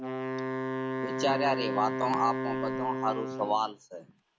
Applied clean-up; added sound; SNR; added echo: none; Wind instrument, woodwind instrument; 1 dB; none.